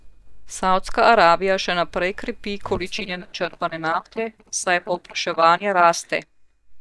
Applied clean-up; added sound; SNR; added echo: neural mask model DeepFilterNet 3.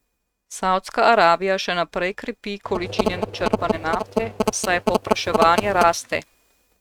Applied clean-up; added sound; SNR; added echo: neural mask model RNNoise.